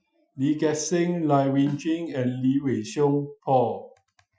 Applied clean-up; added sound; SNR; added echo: classical method Wiener filter.